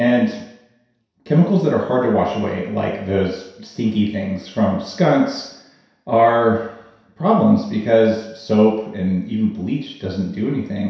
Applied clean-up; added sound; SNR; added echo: none; none; none; reverberation time 0.7 s.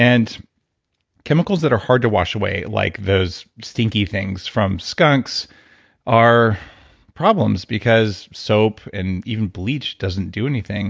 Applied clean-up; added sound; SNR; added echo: none; none; none; none.